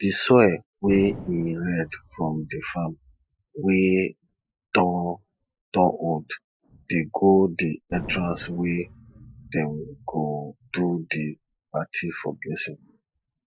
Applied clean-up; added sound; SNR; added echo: classical method Wiener filter.